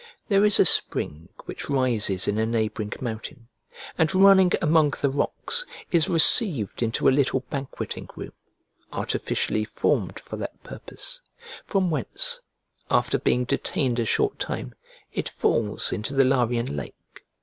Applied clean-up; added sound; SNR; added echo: none; none; none; none.